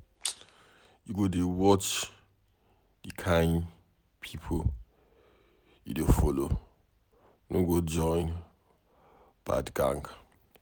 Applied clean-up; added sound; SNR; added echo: none; none; none; none.